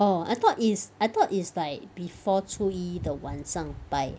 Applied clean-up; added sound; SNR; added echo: none; none; none; none.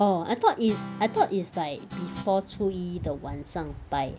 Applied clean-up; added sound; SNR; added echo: none; Guitar; 13 dB; none.